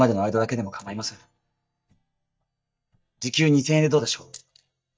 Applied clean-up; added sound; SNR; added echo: neural mask model DeepFilterNet 3.